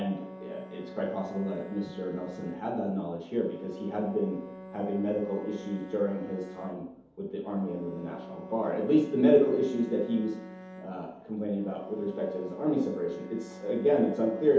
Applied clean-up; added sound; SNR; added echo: none; Bowed string instrument; 16 dB; reverberation time 0.8 s.